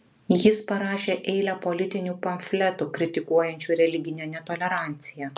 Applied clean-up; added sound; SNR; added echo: none; none; none; none.